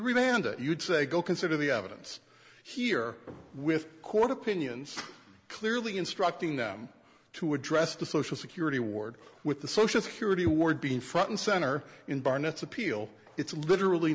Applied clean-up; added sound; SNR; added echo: none; none; none; none.